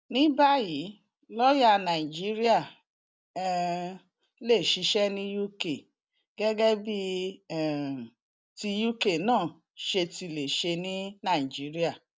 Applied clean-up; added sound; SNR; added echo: none; none; none; none.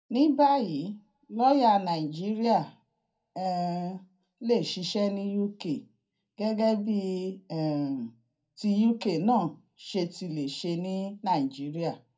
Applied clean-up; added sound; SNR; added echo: none; none; none; reverberation time 0.2 s.